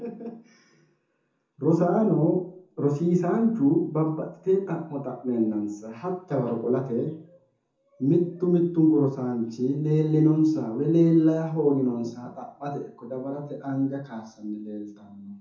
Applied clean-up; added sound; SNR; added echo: none; none; none; reverberation time 0.6 s.